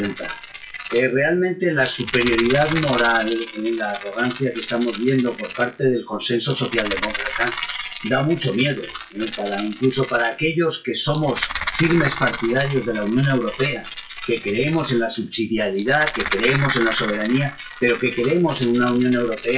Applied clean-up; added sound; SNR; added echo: classical method WPE with log-MMSE.